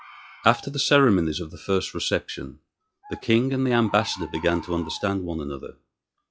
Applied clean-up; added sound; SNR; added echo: classical method log-MMSE.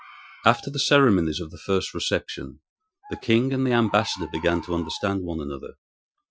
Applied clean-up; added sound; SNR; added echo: classical method Wiener filter.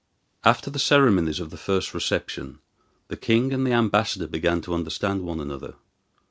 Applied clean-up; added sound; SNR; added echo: none; none; none; none.